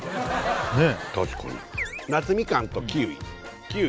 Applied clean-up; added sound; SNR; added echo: none; none; none; none.